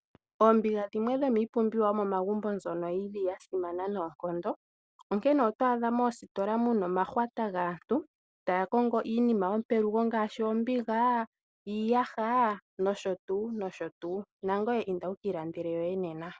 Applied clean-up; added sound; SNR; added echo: none; none; none; none.